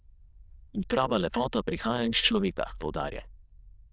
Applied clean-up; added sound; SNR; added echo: neural diffusion model UNIVERSE++.